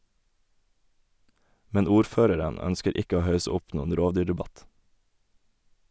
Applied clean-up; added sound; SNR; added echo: none; none; none; none.